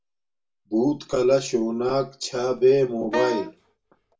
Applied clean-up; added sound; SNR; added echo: none; Wind instrument, woodwind instrument; 8 dB; reverberation time 0.2 s.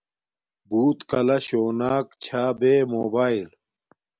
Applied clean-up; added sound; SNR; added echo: none; none; none; none.